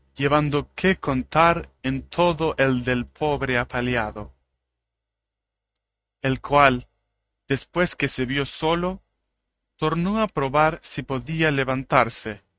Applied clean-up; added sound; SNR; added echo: neural mask model RNNoise.